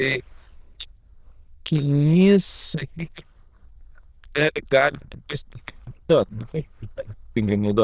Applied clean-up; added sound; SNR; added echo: neural diffusion model UNIVERSE++.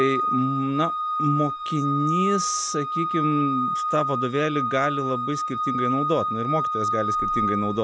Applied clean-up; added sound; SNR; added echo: none; Organ; 0 dB; none.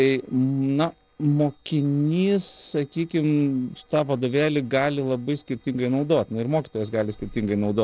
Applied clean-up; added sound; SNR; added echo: neural separator model SepFormer DNS4.